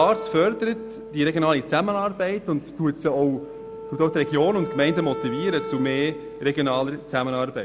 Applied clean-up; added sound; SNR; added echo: none; Wind instrument, woodwind instrument; 12 dB; none.